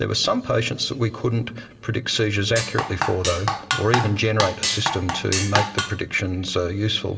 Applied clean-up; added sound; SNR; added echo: none; Drum kit; 3 dB; reverberation time 2.7 s.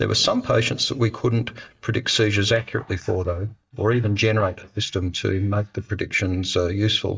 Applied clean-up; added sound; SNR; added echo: neural mask model DeepFilterNet 3.